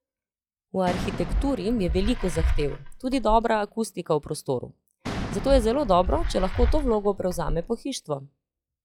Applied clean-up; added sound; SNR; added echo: classical method log-MMSE.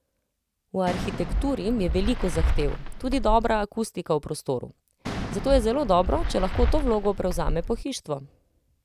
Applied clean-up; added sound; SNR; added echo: none; Fireworks; 0 dB; none.